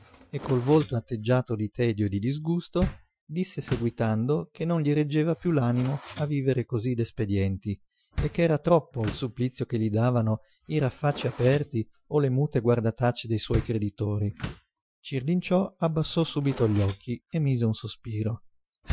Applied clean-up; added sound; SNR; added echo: classical method Wiener filter.